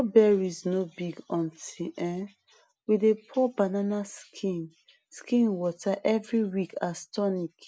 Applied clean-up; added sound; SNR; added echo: none; none; none; none.